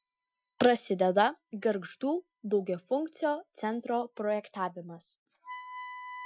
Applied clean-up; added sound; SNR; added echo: classical method Wiener filter.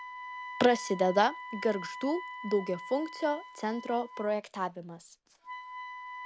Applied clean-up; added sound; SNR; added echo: none; Wind instrument, woodwind instrument; 12 dB; none.